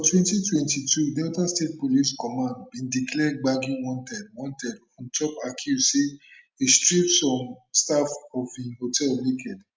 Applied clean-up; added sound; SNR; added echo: none; none; none; none.